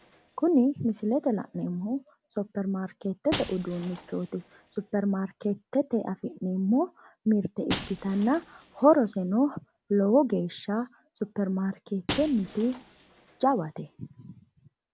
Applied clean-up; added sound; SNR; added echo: none; Shatter; 16 dB; none.